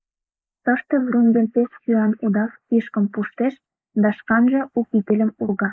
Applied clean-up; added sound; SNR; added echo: neural mask model Resemble Enhance denoiser.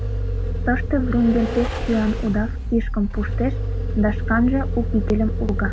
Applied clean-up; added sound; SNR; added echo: none; Vehicle; 1 dB; none.